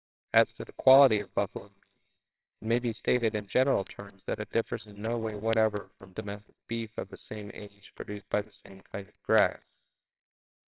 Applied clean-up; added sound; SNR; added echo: neural separator model SepFormer WHAMR!.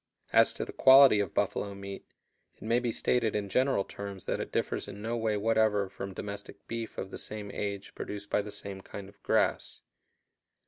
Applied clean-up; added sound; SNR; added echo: none; none; none; none.